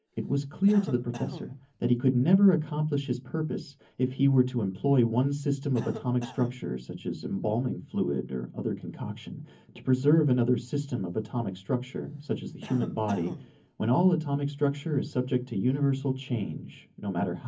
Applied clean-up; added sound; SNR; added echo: none; Cough; 18 dB; reverberation time 0.3 s.